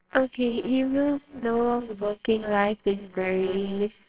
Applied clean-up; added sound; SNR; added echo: neural separator model SepFormer WHAMR!.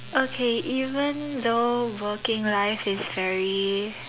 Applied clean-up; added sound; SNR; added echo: none; none; none; none.